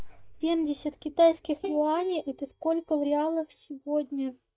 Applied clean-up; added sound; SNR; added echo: neural mask model DeepFilterNet 3.